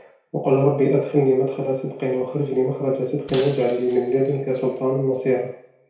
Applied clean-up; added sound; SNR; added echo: none; Shatter; 17 dB; reverberation time 0.6 s.